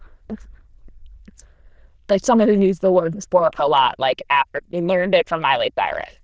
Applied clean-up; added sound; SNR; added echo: neural diffusion model UNIVERSE++.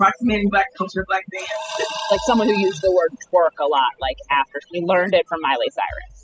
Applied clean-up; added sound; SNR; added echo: classical method spectral subtraction.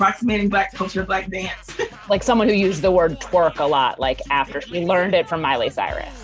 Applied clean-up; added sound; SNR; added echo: none; none; none; none.